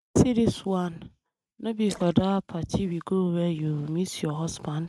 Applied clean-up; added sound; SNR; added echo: neural mask model RNNoise.